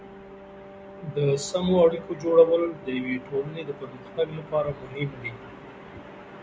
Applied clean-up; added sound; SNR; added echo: none; Wind instrument, woodwind instrument; 19 dB; none.